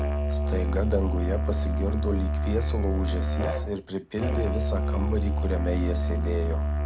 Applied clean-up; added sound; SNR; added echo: none; Musical instrument; -5 dB; none.